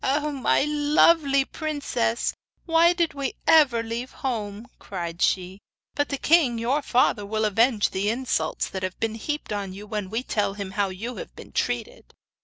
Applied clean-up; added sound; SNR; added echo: none; none; none; none.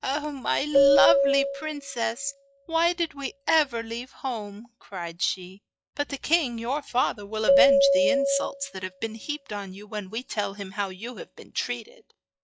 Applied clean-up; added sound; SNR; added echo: classical method log-MMSE.